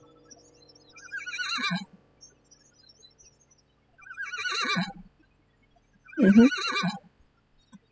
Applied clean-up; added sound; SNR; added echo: classical method spectral subtraction.